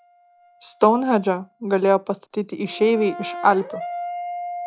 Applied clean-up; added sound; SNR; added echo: classical method log-MMSE.